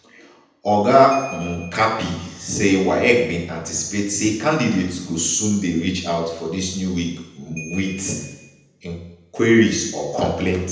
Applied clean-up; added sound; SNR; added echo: none; Ringtone / Bell; 18 dB; reverberation time 0.9 s.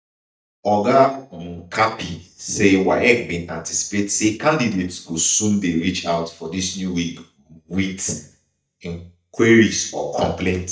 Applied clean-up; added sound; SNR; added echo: neural mask model DeepFilterNet 3.